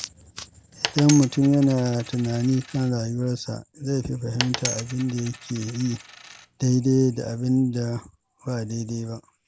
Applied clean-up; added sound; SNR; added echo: none; Coin (dropping); 10 dB; none.